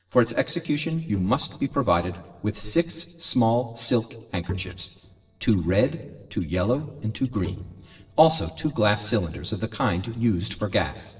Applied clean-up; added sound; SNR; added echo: neural separator model SepFormer DNS4.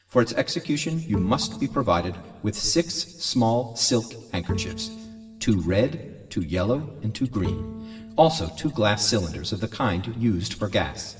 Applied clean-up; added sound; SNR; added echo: none; Bowed string instrument; 12 dB; reverberation time 1.3 s.